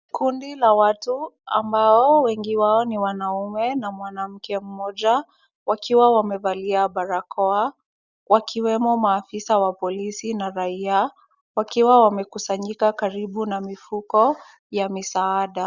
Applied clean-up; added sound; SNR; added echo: none; none; none; none.